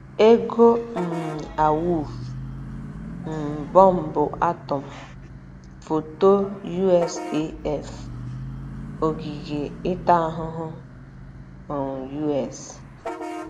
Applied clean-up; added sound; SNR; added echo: none; Bus / Vehicle horn, car horn, honking; 12 dB; none.